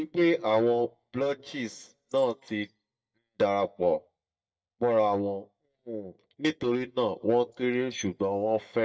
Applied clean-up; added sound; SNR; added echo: neural mask model DeepFilterNet 3.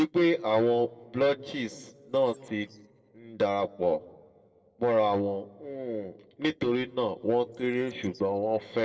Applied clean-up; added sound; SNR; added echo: neural separator model SepFormer DNS4.